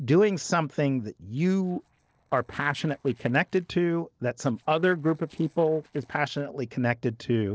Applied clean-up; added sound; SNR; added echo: neural separator model SepFormer DNS4.